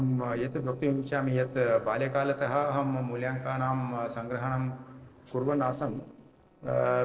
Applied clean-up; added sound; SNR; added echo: neural separator model SepFormer DNS4.